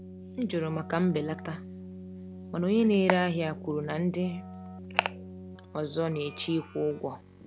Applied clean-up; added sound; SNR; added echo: none; Keyboard (musical); 13 dB; none.